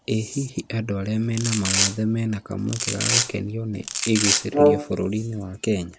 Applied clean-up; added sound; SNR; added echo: none; Brass instrument + Domestic sounds, home sounds; -1 dB; none.